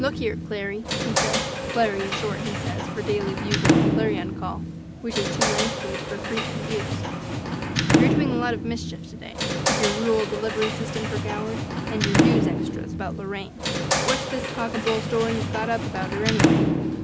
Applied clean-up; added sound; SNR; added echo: none; Sliding door / Slam; -4 dB; none.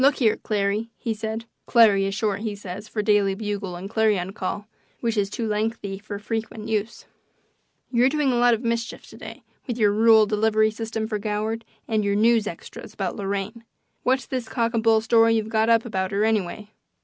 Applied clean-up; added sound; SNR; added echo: none; none; none; none.